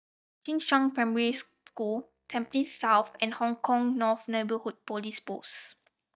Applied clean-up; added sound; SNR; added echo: neural mask model DeepFilterNet 3.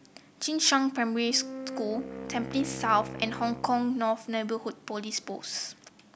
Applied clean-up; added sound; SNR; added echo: none; Wind instrument, woodwind instrument; 10 dB; none.